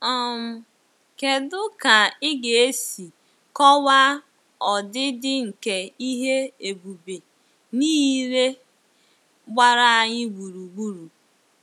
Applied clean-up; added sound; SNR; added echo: none; none; none; none.